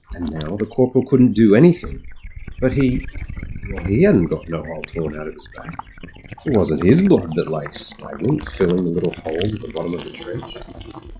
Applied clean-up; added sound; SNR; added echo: classical method log-MMSE.